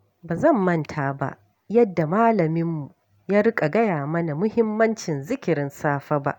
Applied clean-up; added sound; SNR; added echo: none; none; none; none.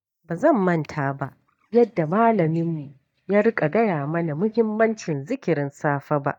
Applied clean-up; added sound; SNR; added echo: neural mask model DeepFilterNet 3.